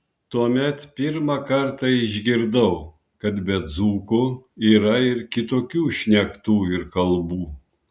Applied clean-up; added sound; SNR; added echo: none; none; none; none.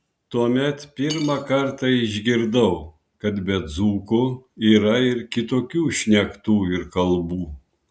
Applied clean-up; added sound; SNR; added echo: none; Cutlery, silverware / Dishes, pots, and pans; 17 dB; none.